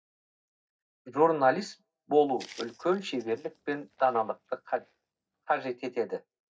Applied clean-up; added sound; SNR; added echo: neural mask model DeepFilterNet 3.